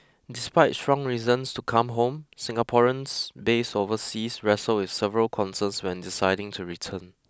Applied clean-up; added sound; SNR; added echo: none; none; none; none.